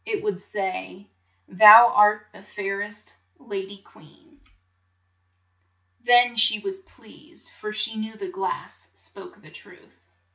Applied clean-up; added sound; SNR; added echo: none; none; none; none.